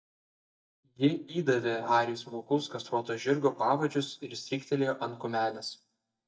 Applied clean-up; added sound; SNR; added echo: neural mask model DeepFilterNet 3.